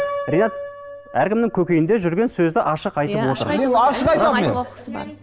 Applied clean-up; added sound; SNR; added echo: none; Piano; 14 dB; none.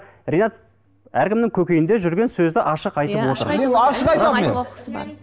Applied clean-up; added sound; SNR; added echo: none; none; none; none.